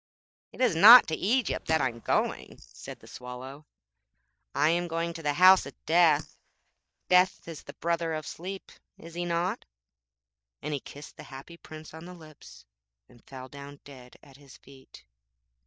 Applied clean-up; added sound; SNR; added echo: neural mask model DeepFilterNet 3.